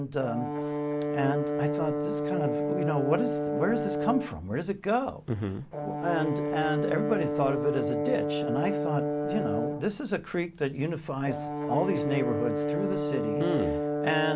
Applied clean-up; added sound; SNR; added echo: none; Brass instrument; 0 dB; none.